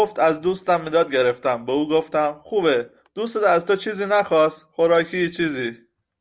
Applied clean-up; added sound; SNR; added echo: none; none; none; none.